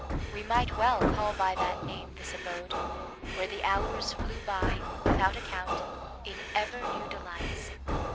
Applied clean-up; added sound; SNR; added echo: none; Hammer + Breathing; 0 dB; none.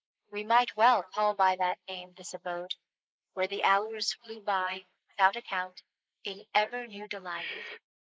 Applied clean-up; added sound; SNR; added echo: neural mask model Resemble Enhance denoiser.